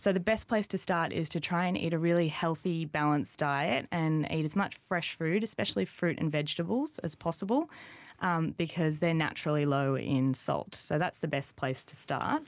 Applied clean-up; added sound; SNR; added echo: none; none; none; none.